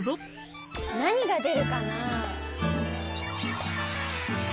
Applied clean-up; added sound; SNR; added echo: none; none; none; none.